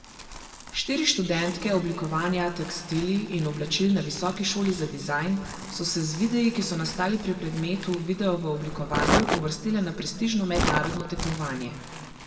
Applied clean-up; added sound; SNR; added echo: none; Crumpling, crinkling; 7 dB; reverberation time 2.1 s.